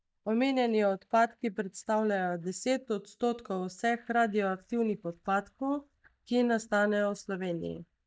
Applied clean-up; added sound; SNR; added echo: neural mask model DeepFilterNet 3.